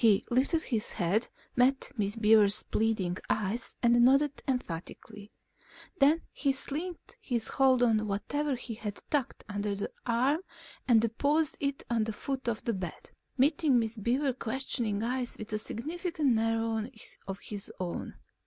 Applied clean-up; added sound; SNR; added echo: none; none; none; none.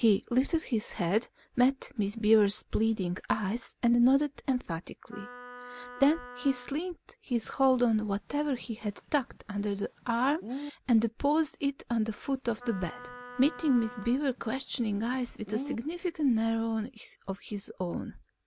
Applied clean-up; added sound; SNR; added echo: none; Wind instrument, woodwind instrument + Bird; 16 dB; none.